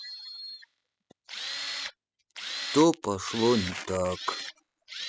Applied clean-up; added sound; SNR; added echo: classical method spectral subtraction.